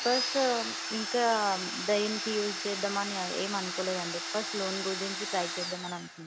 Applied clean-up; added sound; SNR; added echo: none; Domestic sounds, home sounds; 3 dB; none.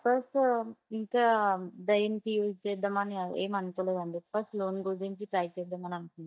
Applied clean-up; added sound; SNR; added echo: neural mask model DeepFilterNet 3.